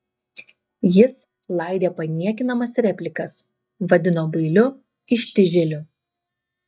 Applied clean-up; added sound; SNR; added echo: neural mask model DeepFilterNet 3.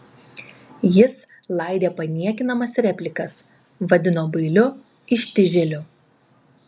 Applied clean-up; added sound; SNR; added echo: none; none; none; none.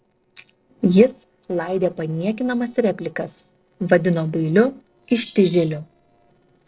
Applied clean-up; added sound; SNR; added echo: neural separator model SepFormer DNS4.